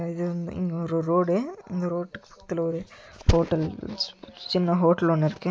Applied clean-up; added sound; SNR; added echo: none; none; none; none.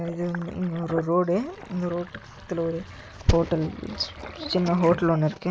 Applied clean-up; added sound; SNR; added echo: none; Sink (filling or washing); 15 dB; none.